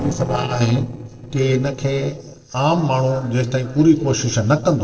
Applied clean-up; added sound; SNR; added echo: neural separator model SepFormer DNS4.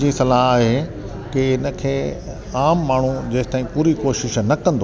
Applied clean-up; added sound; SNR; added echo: none; none; none; none.